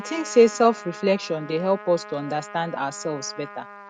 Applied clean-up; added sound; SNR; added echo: none; Trumpet; 16 dB; none.